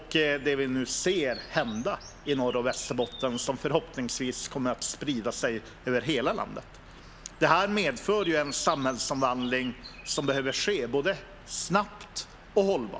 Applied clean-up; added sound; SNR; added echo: none; Bird; 17 dB; none.